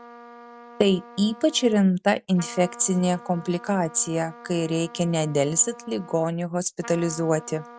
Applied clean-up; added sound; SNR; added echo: none; Trumpet; 19 dB; none.